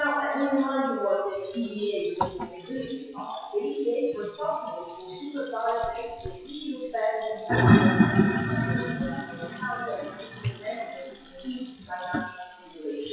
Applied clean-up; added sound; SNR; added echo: classical method WPE with log-MMSE.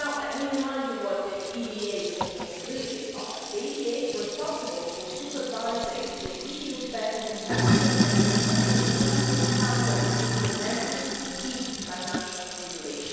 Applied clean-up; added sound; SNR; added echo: none; Sink (filling or washing); -4 dB; reverberation time 1.9 s.